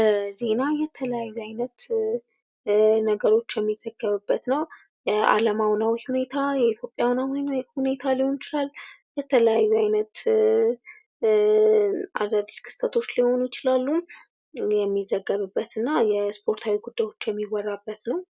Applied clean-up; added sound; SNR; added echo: none; none; none; none.